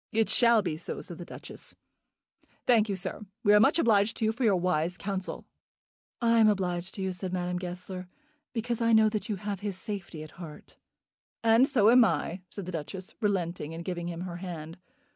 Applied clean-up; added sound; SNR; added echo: none; none; none; none.